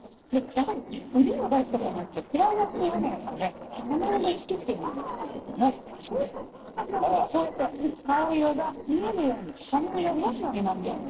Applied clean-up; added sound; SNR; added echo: neural separator model SepFormer DNS4.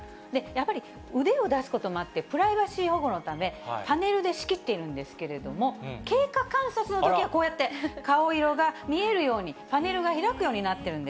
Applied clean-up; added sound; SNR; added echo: none; none; none; none.